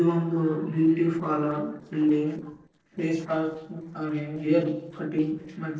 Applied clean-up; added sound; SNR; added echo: neural separator model SepFormer DNS4.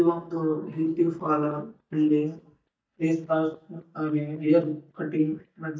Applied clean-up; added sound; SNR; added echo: neural mask model DeepFilterNet 3.